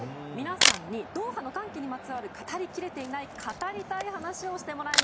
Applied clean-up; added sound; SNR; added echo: none; Camera; -2 dB; none.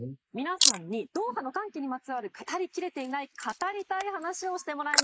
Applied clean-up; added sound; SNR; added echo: neural mask model Resemble Enhance denoiser.